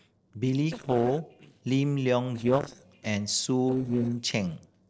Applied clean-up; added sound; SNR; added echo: neural separator model SepFormer DNS4.